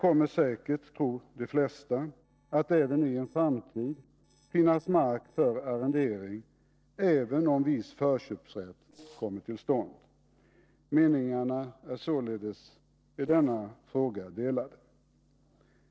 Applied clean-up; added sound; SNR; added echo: neural separator model SepFormer DNS4.